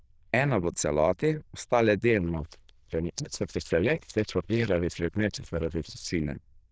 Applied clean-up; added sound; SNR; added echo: neural diffusion model UNIVERSE++.